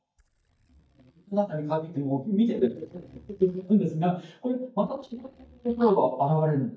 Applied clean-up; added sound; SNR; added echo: neural mask model DeepFilterNet 3.